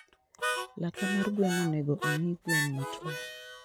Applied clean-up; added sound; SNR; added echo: none; Harmonica; 4 dB; none.